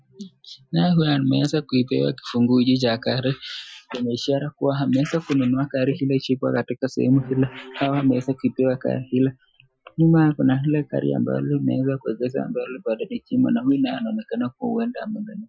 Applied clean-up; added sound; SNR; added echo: classical method Wiener filter.